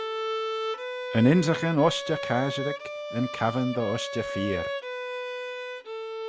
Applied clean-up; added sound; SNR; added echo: none; Bowed string instrument; 5 dB; none.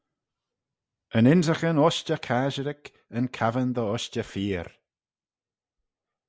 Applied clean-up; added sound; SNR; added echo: none; none; none; none.